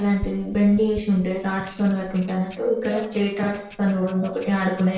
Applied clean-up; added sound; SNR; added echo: neural separator model SepFormer DNS4.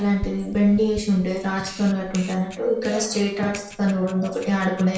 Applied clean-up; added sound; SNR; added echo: none; Camera; 17 dB; reverberation time 0.5 s.